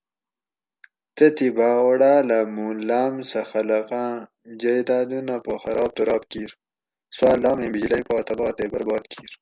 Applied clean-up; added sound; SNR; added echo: none; none; none; none.